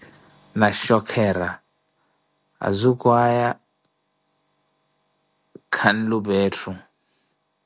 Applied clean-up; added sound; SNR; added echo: none; none; none; none.